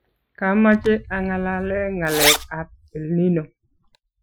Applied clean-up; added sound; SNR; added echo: classical method Wiener filter.